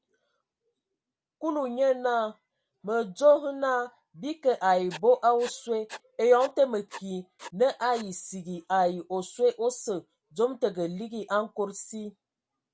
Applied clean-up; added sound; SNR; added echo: none; Writing; 19 dB; none.